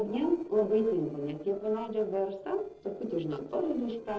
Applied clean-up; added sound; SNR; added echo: neural separator model SepFormer DNS4.